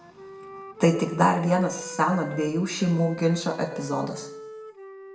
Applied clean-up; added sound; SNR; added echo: none; Wind instrument, woodwind instrument; 15 dB; reverberation time 0.7 s.